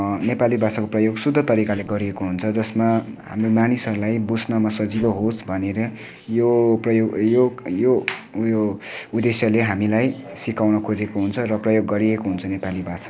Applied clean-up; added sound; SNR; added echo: neural separator model SepFormer DNS4.